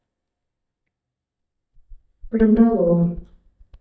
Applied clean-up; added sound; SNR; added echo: neural mask model DeepFilterNet 3.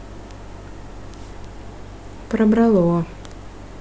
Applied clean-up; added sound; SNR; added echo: none; none; none; none.